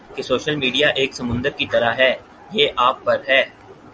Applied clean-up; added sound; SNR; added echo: none; none; none; none.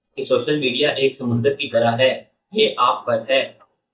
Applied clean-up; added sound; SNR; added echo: neural mask model DeepFilterNet 3.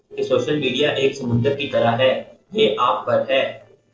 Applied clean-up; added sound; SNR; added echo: neural separator model SepFormer DNS4.